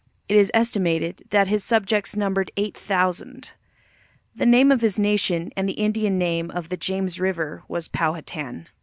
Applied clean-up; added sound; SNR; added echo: none; none; none; none.